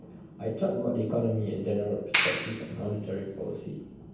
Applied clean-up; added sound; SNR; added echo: none; Clapping; -2 dB; reverberation time 0.9 s.